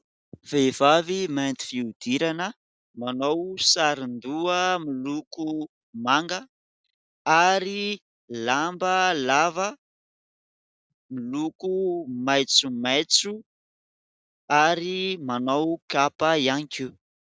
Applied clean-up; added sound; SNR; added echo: none; none; none; none.